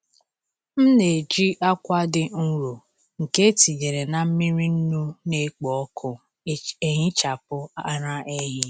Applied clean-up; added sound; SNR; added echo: none; none; none; none.